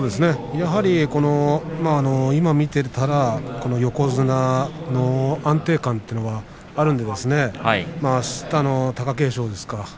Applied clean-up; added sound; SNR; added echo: none; none; none; none.